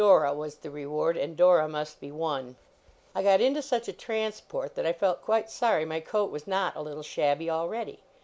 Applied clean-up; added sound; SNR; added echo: none; none; none; none.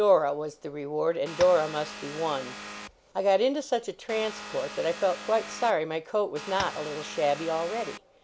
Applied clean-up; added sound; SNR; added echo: none; Vehicle + Tap; 12 dB; none.